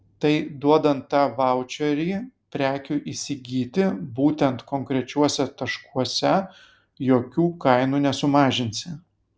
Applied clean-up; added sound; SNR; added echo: none; none; none; none.